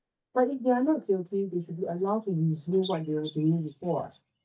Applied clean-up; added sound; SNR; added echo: neural mask model DeepFilterNet 3.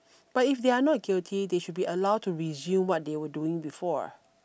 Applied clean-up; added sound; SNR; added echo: none; none; none; none.